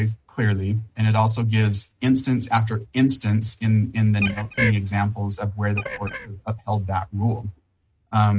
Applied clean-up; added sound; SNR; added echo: neural mask model RNNoise.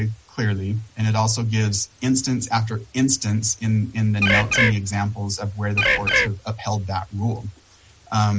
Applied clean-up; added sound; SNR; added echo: none; Bird; -4 dB; none.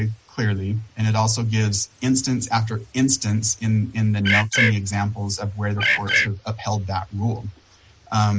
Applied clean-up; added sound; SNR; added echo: neural mask model Resemble Enhance denoiser.